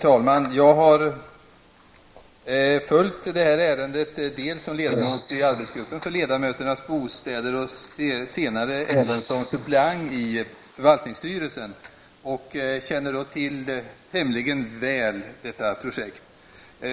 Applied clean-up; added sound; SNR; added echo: neural mask model Resemble Enhance denoiser.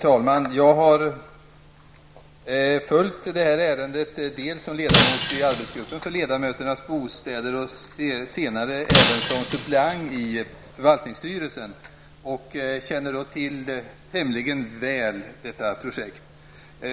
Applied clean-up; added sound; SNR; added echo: none; Shatter; 0 dB; none.